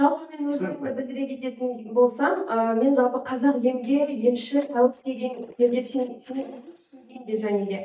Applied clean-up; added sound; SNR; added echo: neural mask model DeepFilterNet 3.